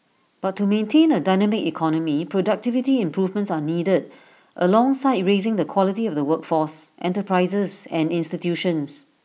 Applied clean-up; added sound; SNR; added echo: none; none; none; none.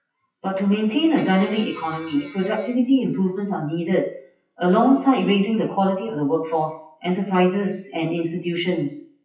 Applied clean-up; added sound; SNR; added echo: classical method WPE with log-MMSE.